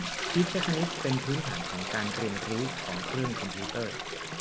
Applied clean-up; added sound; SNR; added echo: none; Toilet flush; 2 dB; none.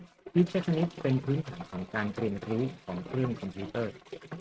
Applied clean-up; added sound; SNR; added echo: neural mask model RNNoise.